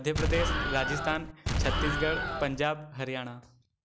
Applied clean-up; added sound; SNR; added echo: none; Explosion; -3 dB; none.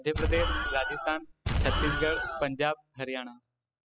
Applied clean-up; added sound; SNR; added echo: classical method spectral subtraction.